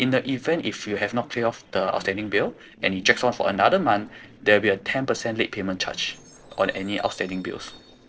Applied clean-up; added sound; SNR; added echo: neural separator model SepFormer DNS4.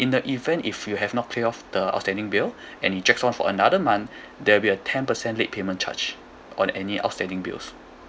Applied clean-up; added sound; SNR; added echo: none; none; none; none.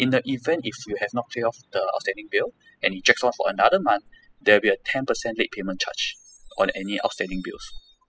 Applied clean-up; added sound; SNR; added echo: classical method spectral subtraction.